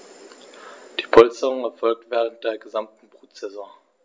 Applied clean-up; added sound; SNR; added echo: none; none; none; none.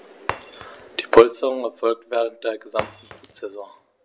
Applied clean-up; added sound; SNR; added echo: none; Shatter; 15 dB; none.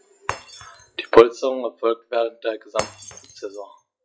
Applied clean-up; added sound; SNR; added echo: classical method log-MMSE.